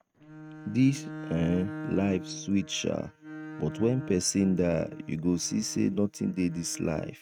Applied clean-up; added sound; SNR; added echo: neural mask model RNNoise.